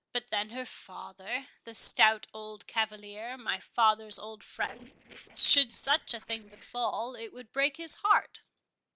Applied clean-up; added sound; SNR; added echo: neural separator model SepFormer DNS4.